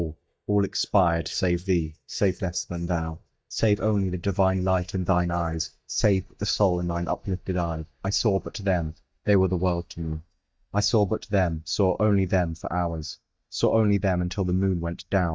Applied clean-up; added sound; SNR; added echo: neural mask model DeepFilterNet 3.